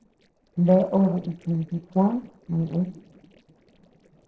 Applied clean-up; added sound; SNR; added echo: neural separator model SepFormer DNS4.